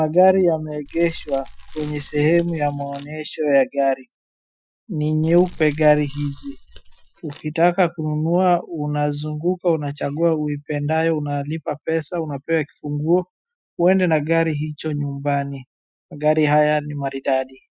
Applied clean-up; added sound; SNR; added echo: classical method Wiener filter.